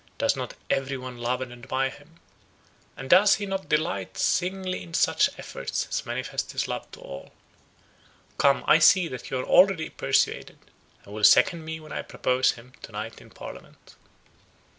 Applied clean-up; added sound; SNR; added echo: none; none; none; none.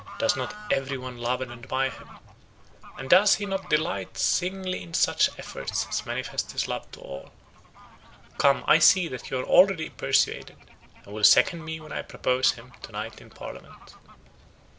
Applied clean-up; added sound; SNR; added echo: none; Bird / Fowl; 18 dB; none.